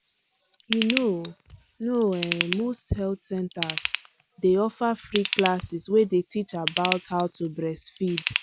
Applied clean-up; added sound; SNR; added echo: none; Ratchet, pawl / Tools; 7 dB; none.